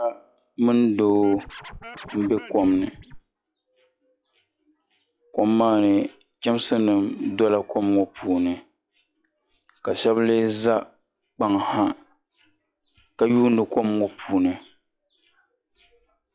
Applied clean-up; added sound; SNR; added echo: classical method log-MMSE.